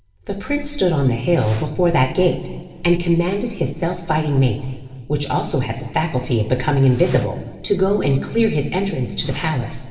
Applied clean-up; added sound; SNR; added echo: none; Fire; 19 dB; reverberation time 2.9 s.